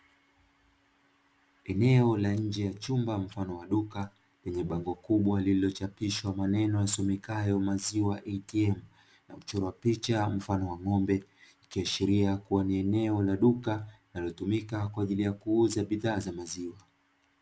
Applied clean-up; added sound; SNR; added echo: none; none; none; none.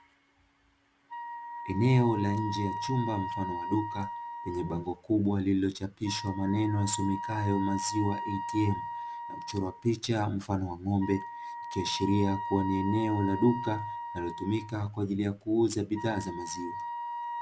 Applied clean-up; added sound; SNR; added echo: none; Wind instrument, woodwind instrument; 8 dB; none.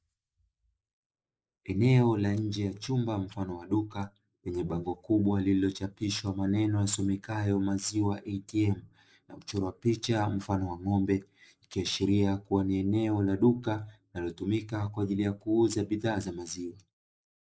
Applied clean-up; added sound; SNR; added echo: neural mask model Resemble Enhance denoiser.